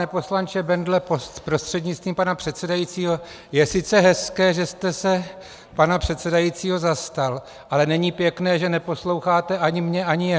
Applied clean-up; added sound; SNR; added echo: none; none; none; none.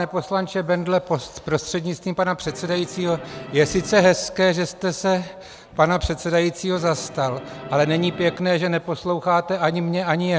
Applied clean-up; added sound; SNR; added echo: none; Musical instrument; 14 dB; none.